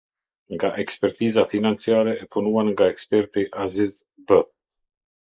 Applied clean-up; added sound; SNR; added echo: neural mask model Resemble Enhance denoiser.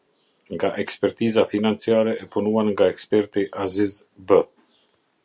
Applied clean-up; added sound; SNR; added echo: none; none; none; none.